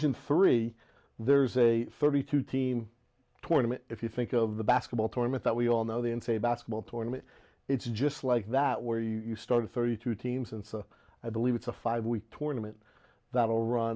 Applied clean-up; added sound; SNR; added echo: none; none; none; none.